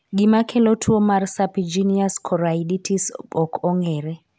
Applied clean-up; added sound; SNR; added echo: none; none; none; none.